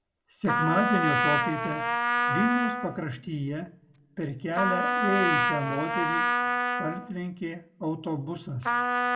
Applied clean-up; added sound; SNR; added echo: none; Trumpet; -3 dB; reverberation time 0.3 s.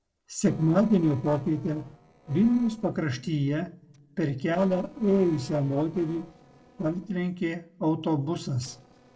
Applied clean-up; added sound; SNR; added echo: neural separator model SepFormer DNS4.